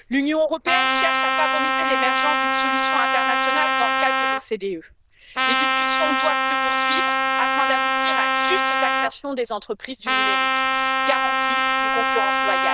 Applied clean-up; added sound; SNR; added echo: neural diffusion model UNIVERSE++.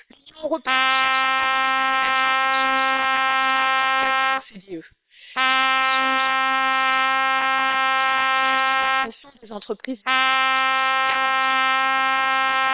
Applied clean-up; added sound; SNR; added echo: neural separator model SepFormer WHAM!.